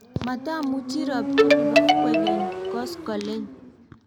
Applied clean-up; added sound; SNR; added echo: none; Motorcycle; 4 dB; none.